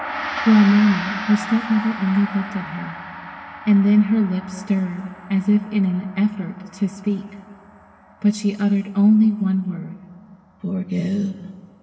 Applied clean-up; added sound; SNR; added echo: none; Gong; 13 dB; reverberation time 2.0 s.